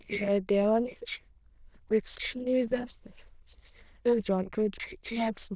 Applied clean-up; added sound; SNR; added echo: neural diffusion model UNIVERSE++.